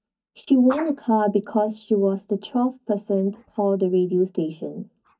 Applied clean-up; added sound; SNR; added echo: neural mask model DeepFilterNet 3.